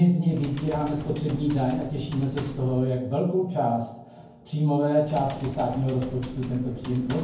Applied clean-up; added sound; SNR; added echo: none; Typing; 15 dB; reverberation time 0.9 s.